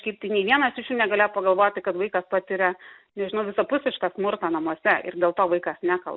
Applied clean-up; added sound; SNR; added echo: none; none; none; none.